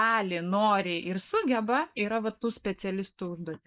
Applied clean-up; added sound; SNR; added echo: neural mask model Resemble Enhance denoiser.